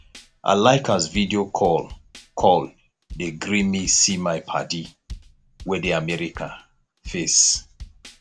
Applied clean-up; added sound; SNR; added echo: none; Drum / Drum kit; 20 dB; none.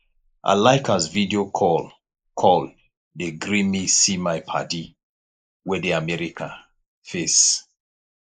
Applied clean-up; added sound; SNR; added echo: neural mask model Resemble Enhance denoiser.